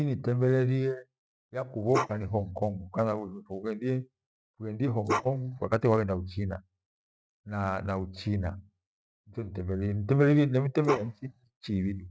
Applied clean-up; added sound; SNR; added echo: neural mask model RNNoise.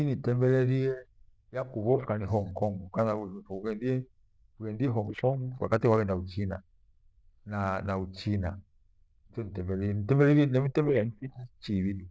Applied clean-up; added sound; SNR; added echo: neural diffusion model UNIVERSE++.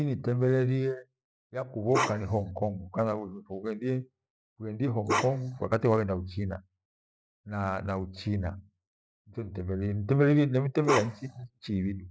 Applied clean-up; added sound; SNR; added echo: neural mask model Resemble Enhance denoiser.